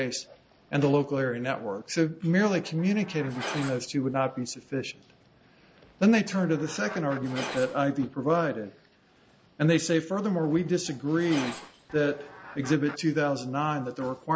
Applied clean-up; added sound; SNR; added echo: none; Chicken, rooster + Glass; 17 dB; none.